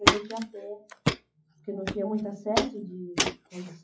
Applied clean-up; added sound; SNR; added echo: classical method WPE with log-MMSE.